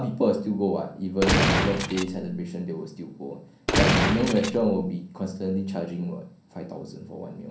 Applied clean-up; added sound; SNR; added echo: none; Gunshot, gunfire; -4 dB; reverberation time 0.6 s.